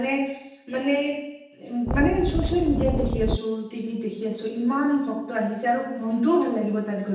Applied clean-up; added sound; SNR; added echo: none; Wind; 0 dB; reverberation time 0.9 s.